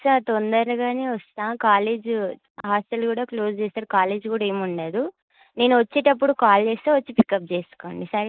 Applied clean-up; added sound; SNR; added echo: neural mask model Resemble Enhance denoiser.